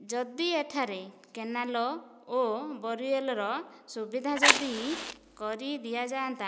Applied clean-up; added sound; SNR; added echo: none; Fire; -4 dB; none.